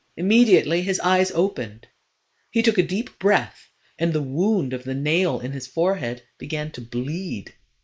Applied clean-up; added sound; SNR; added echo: neural mask model Resemble Enhance denoiser.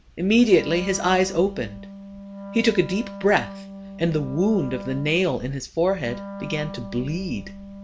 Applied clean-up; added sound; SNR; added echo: none; Wind instrument, woodwind instrument; 13 dB; none.